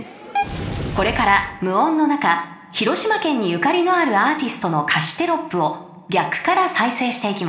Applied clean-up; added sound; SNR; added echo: none; none; none; none.